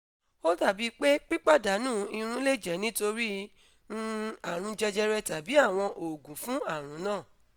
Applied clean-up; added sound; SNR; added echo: none; none; none; none.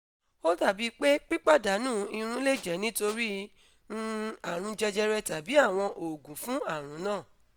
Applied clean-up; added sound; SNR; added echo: none; Tools; 19 dB; none.